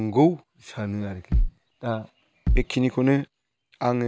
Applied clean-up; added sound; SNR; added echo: none; Bass drum; -3 dB; none.